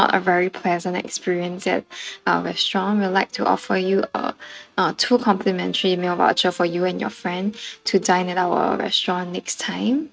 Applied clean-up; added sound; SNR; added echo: neural mask model RNNoise.